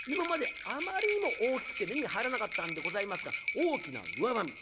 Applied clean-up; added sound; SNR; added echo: none; Rattle; -1 dB; none.